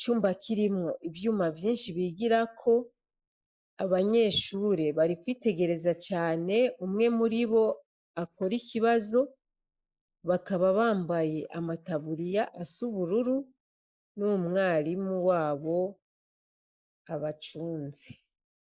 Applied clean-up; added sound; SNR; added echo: neural mask model Resemble Enhance denoiser.